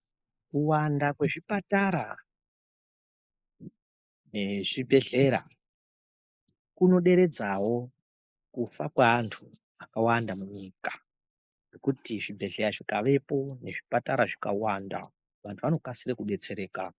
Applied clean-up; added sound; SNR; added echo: neural mask model Resemble Enhance denoiser.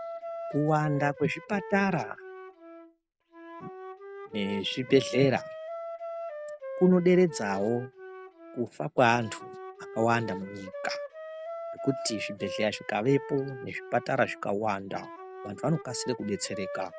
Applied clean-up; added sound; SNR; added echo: none; Wind instrument, woodwind instrument; 11 dB; none.